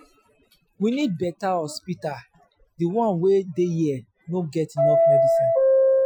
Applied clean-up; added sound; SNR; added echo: classical method Wiener filter.